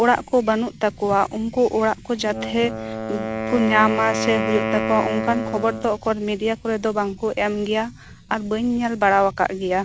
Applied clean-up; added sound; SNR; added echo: none; Wind instrument, woodwind instrument; 8 dB; none.